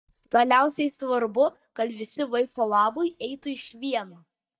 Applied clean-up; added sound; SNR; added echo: neural mask model DeepFilterNet 3.